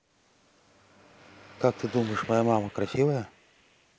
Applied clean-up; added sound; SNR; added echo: none; Car passing by / Traffic noise, roadway noise / Engine; 19 dB; none.